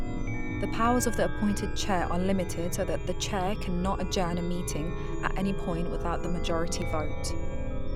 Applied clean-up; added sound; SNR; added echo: none; Chime; -1 dB; none.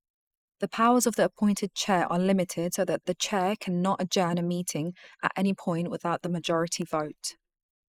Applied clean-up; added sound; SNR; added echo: neural mask model Resemble Enhance denoiser.